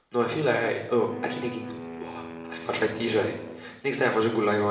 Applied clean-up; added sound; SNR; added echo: none; Wind instrument, woodwind instrument; 13 dB; reverberation time 1.1 s.